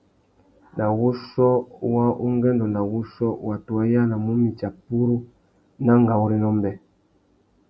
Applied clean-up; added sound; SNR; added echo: none; none; none; none.